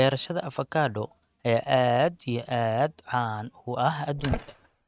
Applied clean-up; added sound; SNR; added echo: neural mask model RNNoise.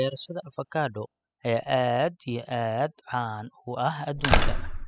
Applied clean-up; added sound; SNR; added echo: classical method spectral subtraction.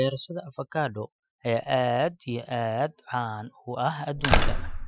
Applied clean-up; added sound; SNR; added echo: classical method Wiener filter.